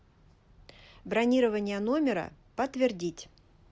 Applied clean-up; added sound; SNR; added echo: none; none; none; none.